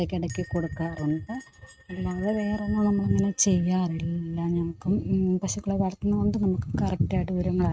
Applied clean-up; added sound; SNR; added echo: neural mask model RNNoise.